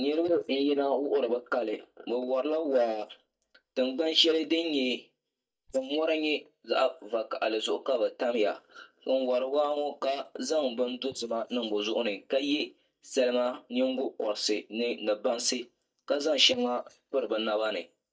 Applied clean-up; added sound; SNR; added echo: neural mask model DeepFilterNet 3.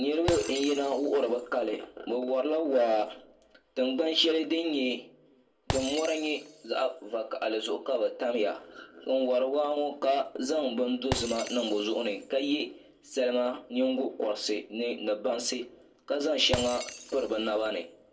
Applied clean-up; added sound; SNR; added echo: none; Shatter; 14 dB; reverberation time 0.2 s.